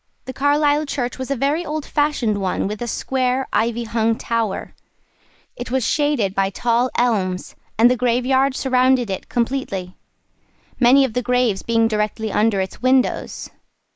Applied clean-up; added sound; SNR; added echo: neural mask model Resemble Enhance denoiser.